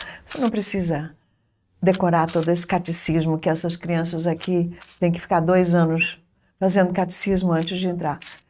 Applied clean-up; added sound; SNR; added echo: neural mask model RNNoise.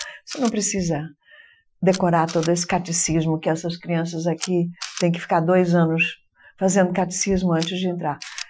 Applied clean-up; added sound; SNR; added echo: classical method Wiener filter.